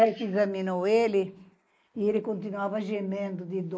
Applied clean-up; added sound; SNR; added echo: neural mask model Resemble Enhance denoiser.